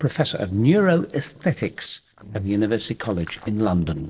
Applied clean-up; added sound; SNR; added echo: neural separator model SepFormer DNS4.